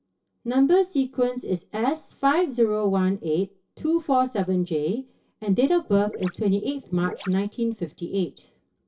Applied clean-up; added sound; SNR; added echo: none; Gurgling / Liquid; 15 dB; reverberation time 0.1 s.